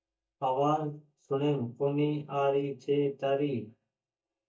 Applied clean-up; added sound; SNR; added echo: neural mask model DeepFilterNet 3.